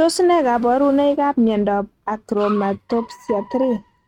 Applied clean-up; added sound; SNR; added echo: neural mask model RNNoise.